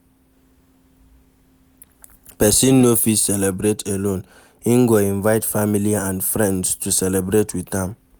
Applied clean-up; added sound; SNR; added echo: none; none; none; none.